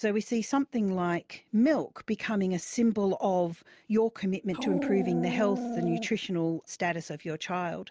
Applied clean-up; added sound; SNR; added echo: none; Dog; 4 dB; none.